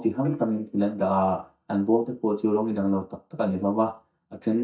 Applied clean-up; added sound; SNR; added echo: neural mask model DeepFilterNet 3.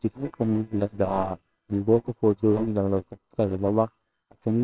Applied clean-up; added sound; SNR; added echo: neural separator model SepFormer WHAMR!.